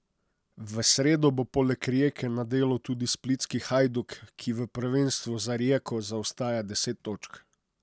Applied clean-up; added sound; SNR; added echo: none; none; none; none.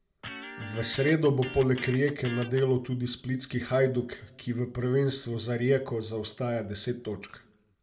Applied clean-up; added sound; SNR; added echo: none; Electric guitar; 13 dB; reverberation time 0.3 s.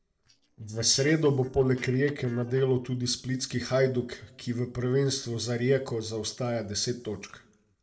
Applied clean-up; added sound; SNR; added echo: neural separator model SepFormer DNS4.